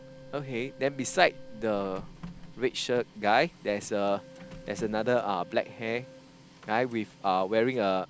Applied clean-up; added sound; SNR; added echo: none; Keyboard (musical) + Printer; 18 dB; none.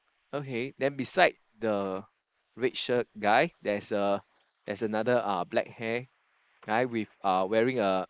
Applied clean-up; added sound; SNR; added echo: neural mask model Resemble Enhance denoiser.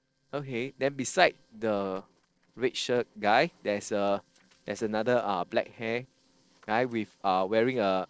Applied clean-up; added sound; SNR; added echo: neural separator model SepFormer DNS4.